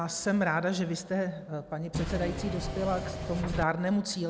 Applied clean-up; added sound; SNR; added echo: none; Engine / Mechanisms; 3 dB; none.